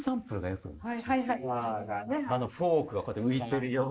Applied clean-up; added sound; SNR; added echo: neural mask model Resemble Enhance denoiser.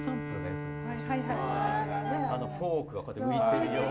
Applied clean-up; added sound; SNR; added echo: none; Bowed string instrument; 7 dB; none.